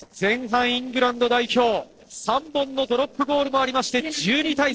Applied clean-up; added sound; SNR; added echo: neural separator model SepFormer DNS4.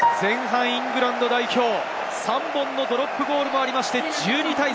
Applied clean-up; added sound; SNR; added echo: none; Piano; 9 dB; none.